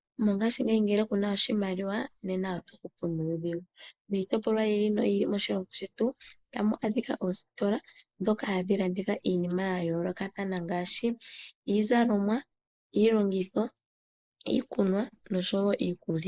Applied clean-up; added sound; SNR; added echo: neural mask model Resemble Enhance denoiser.